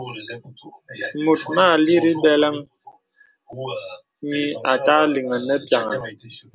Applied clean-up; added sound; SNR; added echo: none; none; none; none.